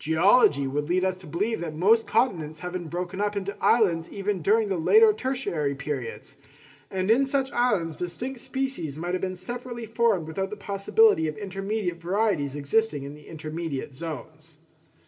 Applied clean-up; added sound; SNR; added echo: none; none; none; reverberation time 0.3 s.